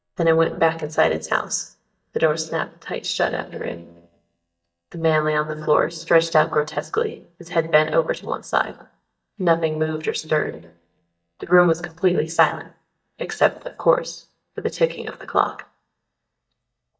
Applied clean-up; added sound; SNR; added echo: neural mask model DeepFilterNet 3.